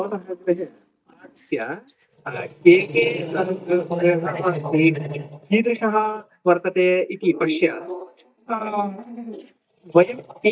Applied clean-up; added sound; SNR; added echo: neural mask model DeepFilterNet 3.